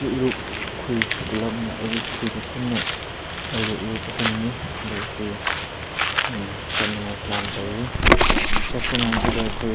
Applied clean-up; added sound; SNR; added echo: none; Bird; -4 dB; none.